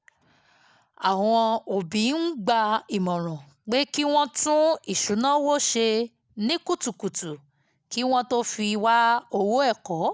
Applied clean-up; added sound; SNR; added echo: none; none; none; none.